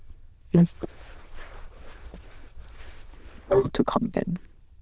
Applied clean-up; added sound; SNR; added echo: neural diffusion model UNIVERSE++.